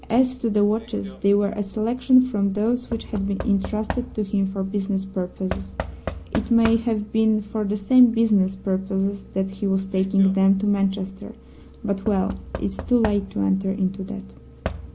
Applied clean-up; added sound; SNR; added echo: none; Knock / Wood; 14 dB; none.